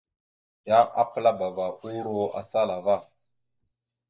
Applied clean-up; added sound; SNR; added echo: neural mask model DeepFilterNet 3.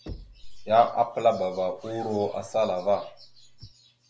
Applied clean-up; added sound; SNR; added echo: none; Knock + Zipper (clothing); 17 dB; none.